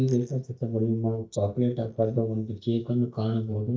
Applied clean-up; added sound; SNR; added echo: neural mask model DeepFilterNet 3.